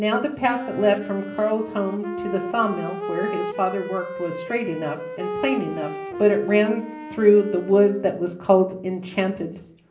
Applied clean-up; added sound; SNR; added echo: none; Wind instrument, woodwind instrument; 10 dB; reverberation time 0.5 s.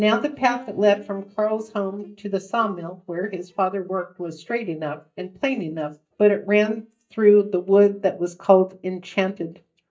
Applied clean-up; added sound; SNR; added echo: neural mask model DeepFilterNet 3.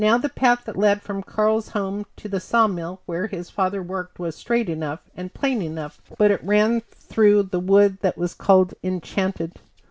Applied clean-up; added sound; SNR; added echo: none; none; none; none.